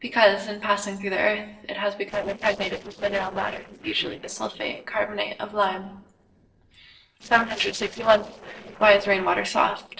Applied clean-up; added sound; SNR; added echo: neural separator model SepFormer DNS4.